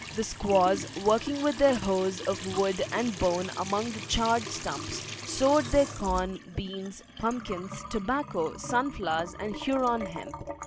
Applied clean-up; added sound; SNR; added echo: none; Trickle, dribble / Sink (filling or washing) / Water tap, faucet; 11 dB; none.